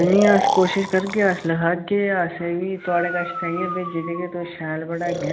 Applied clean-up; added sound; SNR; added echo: none; Breathing; 6 dB; none.